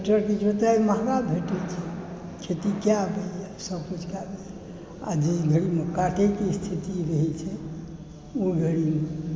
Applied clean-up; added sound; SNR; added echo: none; none; none; none.